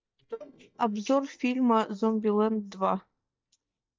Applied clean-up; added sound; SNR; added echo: neural mask model DeepFilterNet 3.